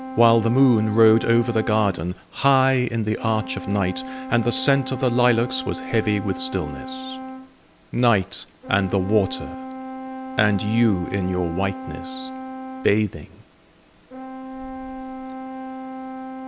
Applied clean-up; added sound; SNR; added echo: none; Brass instrument; 11 dB; none.